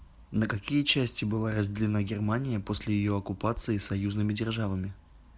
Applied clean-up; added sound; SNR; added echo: none; none; none; none.